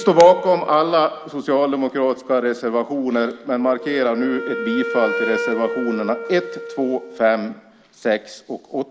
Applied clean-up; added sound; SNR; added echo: none; Wind instrument, woodwind instrument; 10 dB; none.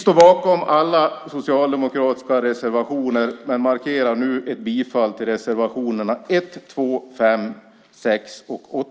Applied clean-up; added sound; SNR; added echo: none; none; none; none.